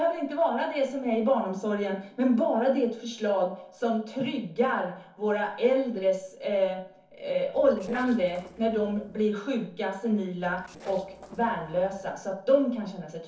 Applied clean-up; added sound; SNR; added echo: neural separator model SepFormer DNS4.